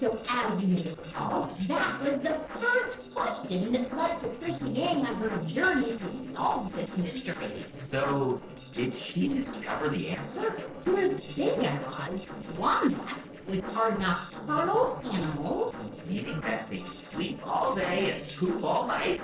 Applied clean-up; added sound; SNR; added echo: neural separator model SepFormer DNS4.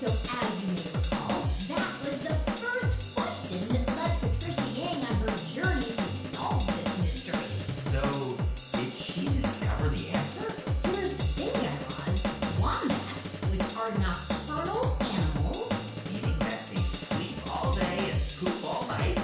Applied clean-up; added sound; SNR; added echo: none; Drum / Drum kit; -2 dB; reverberation time 0.5 s.